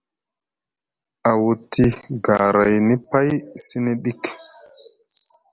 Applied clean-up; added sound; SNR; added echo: none; none; none; none.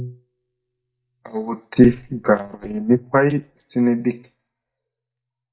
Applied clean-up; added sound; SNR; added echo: neural mask model DeepFilterNet 3.